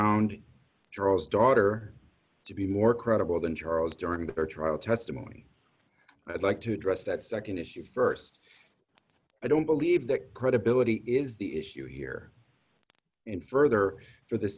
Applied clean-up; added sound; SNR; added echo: none; none; none; none.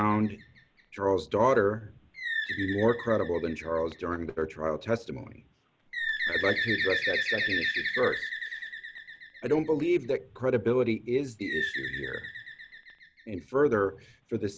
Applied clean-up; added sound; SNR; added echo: none; Bird; 6 dB; none.